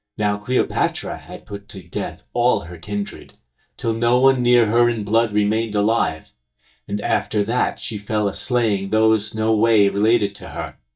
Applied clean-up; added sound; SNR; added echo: neural mask model DeepFilterNet 3.